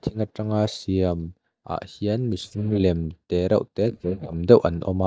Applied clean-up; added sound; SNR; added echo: neural mask model DeepFilterNet 3.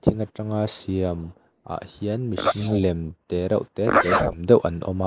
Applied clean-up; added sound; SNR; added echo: neural mask model Resemble Enhance denoiser.